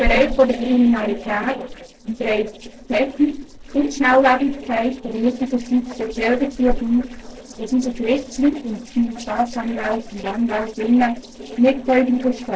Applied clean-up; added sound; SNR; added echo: neural separator model SepFormer DNS4.